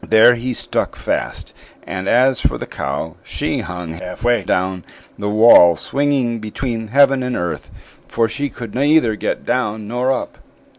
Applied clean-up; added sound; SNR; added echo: none; none; none; none.